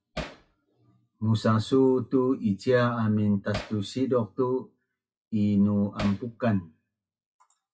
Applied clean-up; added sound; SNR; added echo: classical method WPE with log-MMSE.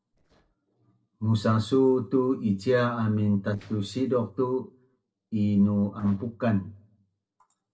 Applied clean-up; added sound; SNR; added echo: neural separator model SepFormer DNS4.